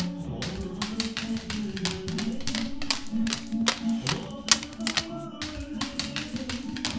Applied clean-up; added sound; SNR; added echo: none; Dog; 0 dB; reverberation time 0.9 s.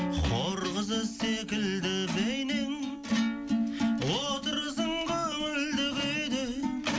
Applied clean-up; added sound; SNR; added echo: none; none; none; none.